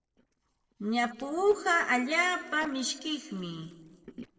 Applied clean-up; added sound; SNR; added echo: neural separator model SepFormer DNS4.